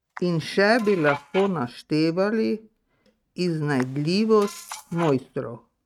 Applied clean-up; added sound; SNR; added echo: neural mask model RNNoise.